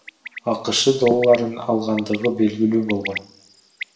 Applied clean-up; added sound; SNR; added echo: none; Bird; 15 dB; reverberation time 0.6 s.